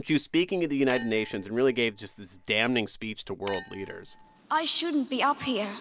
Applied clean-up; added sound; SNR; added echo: none; Chink, clink; 20 dB; none.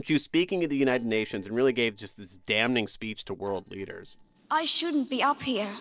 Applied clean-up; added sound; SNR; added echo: neural separator model SepFormer DNS4.